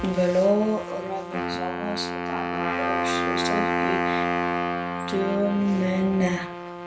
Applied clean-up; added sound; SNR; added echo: none; Trumpet + Wind instrument, woodwind instrument; 1 dB; none.